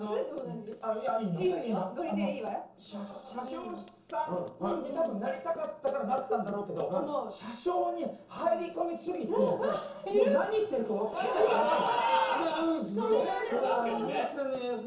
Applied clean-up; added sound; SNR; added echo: neural separator model SepFormer DNS4.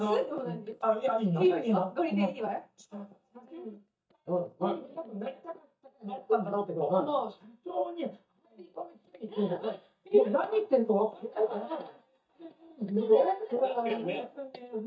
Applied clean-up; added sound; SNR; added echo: neural mask model DeepFilterNet 3.